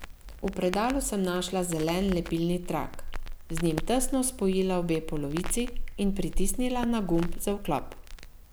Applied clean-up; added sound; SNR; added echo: none; Crackle; 4 dB; none.